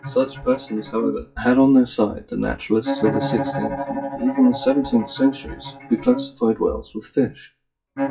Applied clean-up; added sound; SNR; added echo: classical method WPE with log-MMSE.